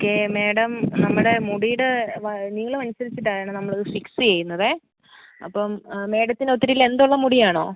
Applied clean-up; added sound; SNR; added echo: none; none; none; none.